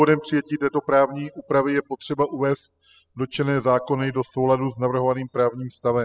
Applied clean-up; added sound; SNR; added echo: classical method spectral subtraction.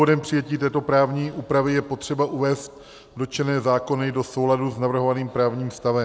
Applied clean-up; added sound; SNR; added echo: none; none; none; none.